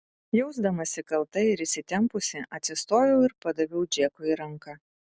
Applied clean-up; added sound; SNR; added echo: none; none; none; none.